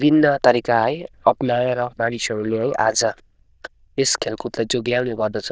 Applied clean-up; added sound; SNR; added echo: neural diffusion model UNIVERSE++.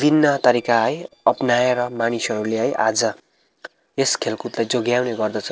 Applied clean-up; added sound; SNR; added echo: neural separator model SepFormer DNS4.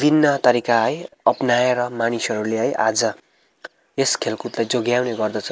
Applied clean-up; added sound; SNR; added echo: neural mask model Resemble Enhance denoiser.